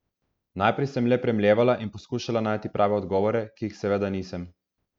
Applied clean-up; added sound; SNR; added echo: none; none; none; none.